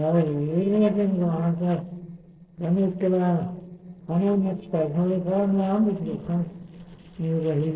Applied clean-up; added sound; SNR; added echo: neural separator model SepFormer DNS4.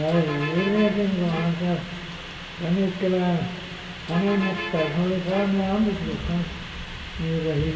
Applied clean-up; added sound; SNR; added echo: none; Bus; 10 dB; reverberation time 1.9 s.